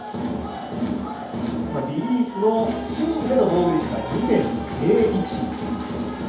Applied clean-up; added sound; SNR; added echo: none; none; none; reverberation time 0.8 s.